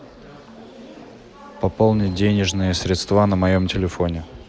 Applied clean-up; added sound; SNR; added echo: none; none; none; none.